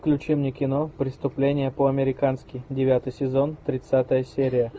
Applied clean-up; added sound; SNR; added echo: none; none; none; none.